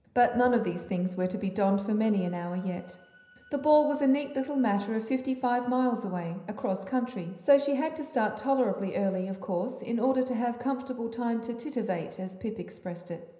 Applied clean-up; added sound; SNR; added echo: none; Organ; 20 dB; reverberation time 0.9 s.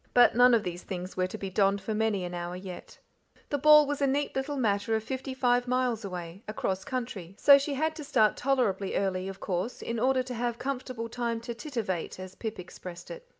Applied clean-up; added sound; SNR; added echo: none; none; none; none.